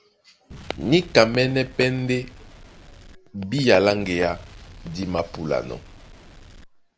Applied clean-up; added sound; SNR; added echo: none; Explosion; 19 dB; none.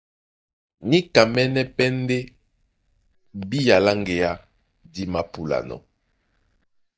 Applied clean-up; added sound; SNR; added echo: neural mask model DeepFilterNet 3.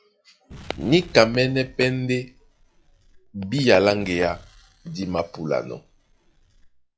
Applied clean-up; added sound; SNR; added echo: classical method log-MMSE.